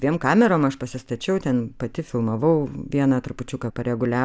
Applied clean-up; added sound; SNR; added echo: none; none; none; none.